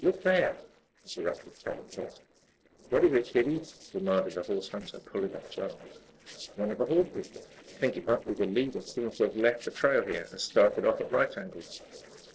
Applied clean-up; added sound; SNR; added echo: neural separator model SepFormer DNS4.